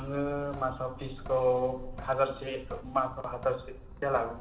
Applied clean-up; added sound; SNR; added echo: none; Drip / Sink (filling or washing); 13 dB; reverberation time 1.9 s.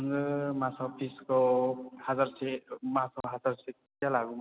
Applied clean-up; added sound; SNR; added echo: none; none; none; none.